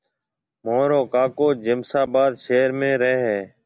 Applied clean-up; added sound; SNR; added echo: none; none; none; none.